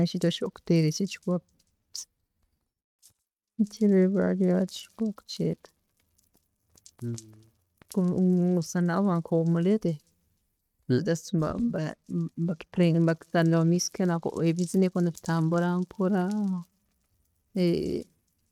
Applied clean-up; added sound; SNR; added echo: neural mask model RNNoise.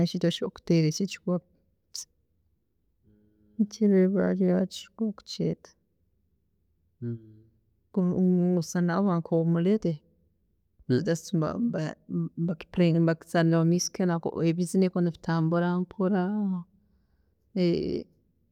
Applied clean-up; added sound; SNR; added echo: none; none; none; none.